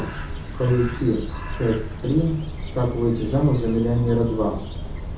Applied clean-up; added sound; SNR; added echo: none; Bird; 7 dB; reverberation time 0.5 s.